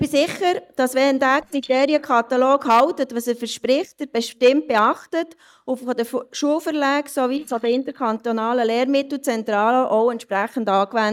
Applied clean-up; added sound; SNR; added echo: neural mask model DeepFilterNet 3.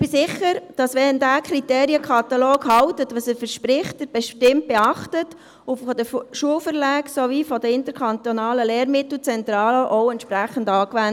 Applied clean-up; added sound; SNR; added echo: none; none; none; none.